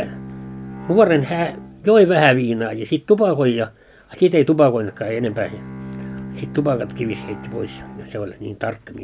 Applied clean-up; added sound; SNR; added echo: none; Bowed string instrument; 16 dB; none.